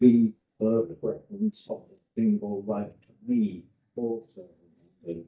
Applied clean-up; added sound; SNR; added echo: neural mask model DeepFilterNet 3.